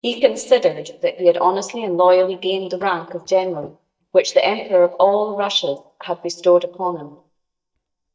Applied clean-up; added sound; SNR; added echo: neural mask model DeepFilterNet 3.